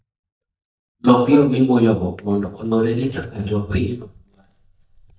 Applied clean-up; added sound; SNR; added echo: neural mask model DeepFilterNet 3.